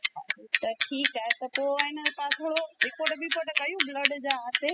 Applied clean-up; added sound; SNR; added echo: classical method spectral subtraction.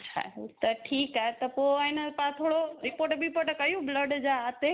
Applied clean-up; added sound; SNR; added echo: none; none; none; none.